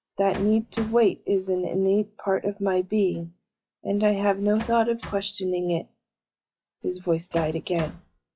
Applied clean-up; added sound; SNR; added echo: classical method log-MMSE.